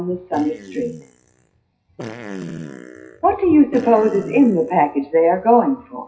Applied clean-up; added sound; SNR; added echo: classical method WPE with log-MMSE.